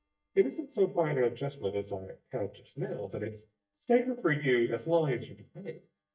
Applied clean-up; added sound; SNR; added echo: neural mask model DeepFilterNet 3.